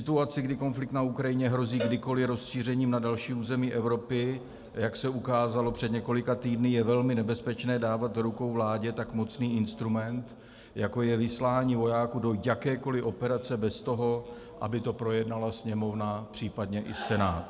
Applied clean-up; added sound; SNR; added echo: none; Cowbell; 12 dB; none.